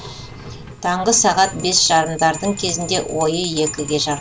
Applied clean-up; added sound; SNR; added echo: none; Engine + Bell; 12 dB; none.